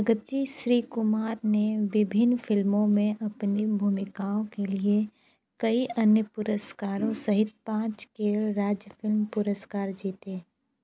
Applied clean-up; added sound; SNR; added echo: none; none; none; none.